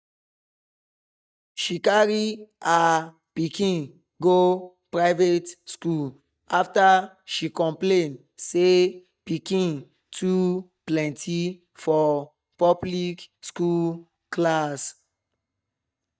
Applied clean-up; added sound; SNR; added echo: neural mask model DeepFilterNet 3.